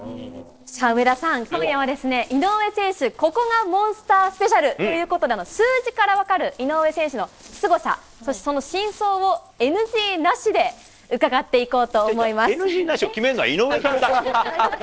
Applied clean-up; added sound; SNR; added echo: neural separator model SepFormer DNS4.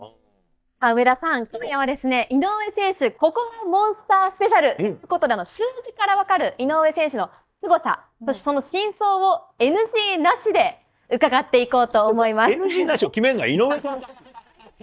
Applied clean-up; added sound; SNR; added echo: neural mask model DeepFilterNet 3.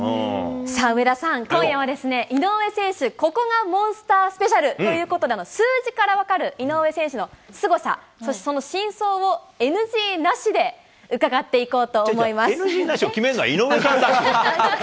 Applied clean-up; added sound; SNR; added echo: none; none; none; none.